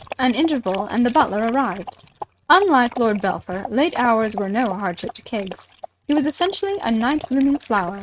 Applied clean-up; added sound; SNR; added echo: neural mask model RNNoise.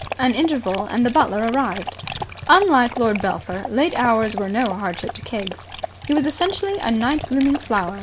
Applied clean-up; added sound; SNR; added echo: none; Dog; 13 dB; none.